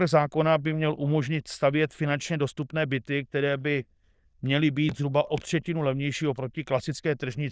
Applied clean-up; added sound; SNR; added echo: neural diffusion model UNIVERSE++.